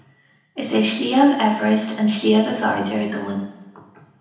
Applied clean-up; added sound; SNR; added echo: none; none; none; reverberation time 0.9 s.